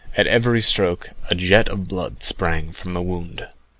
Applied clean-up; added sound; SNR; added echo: none; none; none; none.